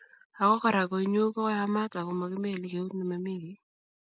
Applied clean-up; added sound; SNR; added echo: none; none; none; none.